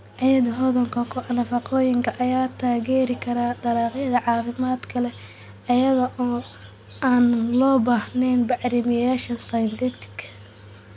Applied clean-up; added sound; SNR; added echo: none; none; none; none.